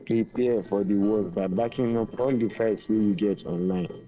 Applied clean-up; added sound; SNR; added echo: neural separator model SepFormer DNS4.